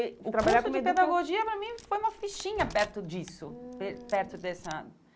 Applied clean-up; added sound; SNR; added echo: none; Slam + Camera; 16 dB; none.